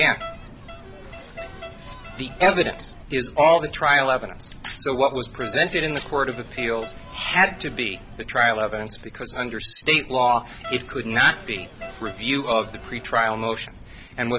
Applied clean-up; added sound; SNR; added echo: none; Crowd; 17 dB; none.